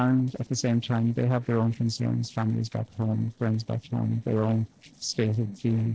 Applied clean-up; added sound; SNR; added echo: neural separator model SepFormer DNS4.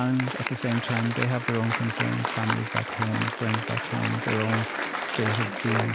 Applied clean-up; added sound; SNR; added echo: none; Applause; 3 dB; none.